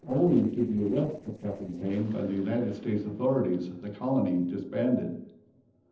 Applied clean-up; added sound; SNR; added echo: neural separator model SepFormer DNS4.